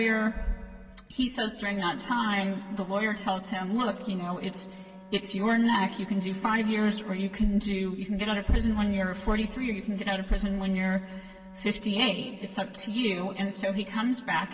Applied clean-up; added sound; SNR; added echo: none; Wind instrument, woodwind instrument; 19 dB; reverberation time 1.8 s.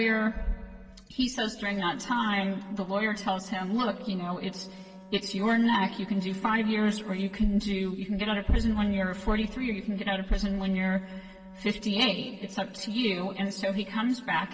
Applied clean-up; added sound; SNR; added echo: neural separator model SepFormer DNS4.